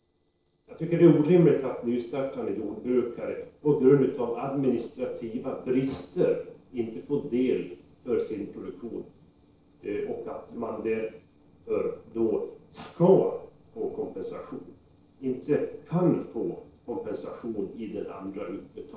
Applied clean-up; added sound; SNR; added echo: neural separator model SepFormer DNS4.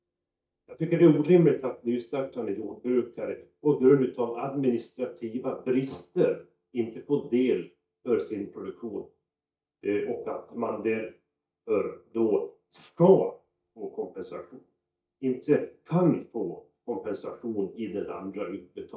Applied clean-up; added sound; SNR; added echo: neural mask model DeepFilterNet 3.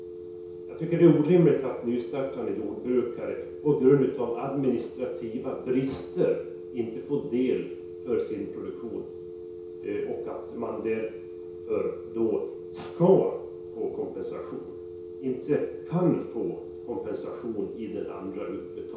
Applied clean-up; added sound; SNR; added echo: none; Telephone; 12 dB; reverberation time 0.6 s.